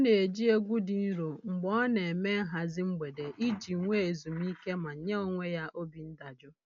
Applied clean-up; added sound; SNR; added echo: none; none; none; none.